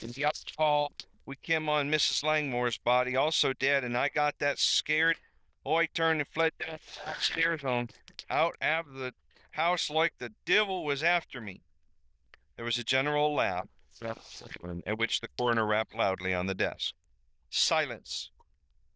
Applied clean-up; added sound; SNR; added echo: neural diffusion model UNIVERSE++.